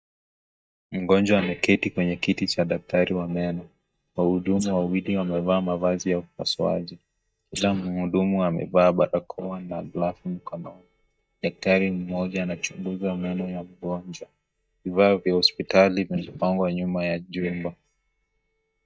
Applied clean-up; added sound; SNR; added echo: neural mask model DeepFilterNet 3.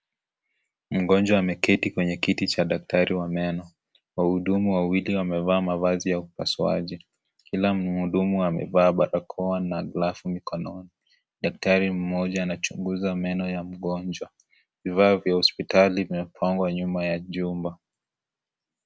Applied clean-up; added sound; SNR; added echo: none; none; none; none.